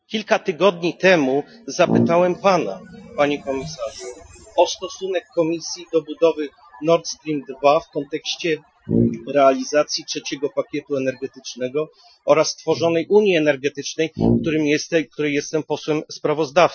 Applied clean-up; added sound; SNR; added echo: classical method Wiener filter.